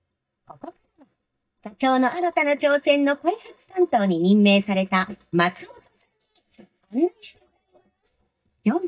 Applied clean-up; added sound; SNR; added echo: neural mask model DeepFilterNet 3.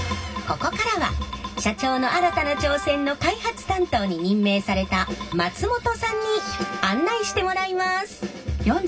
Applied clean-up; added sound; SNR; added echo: none; Wind instrument, woodwind instrument; 11 dB; reverberation time 0.4 s.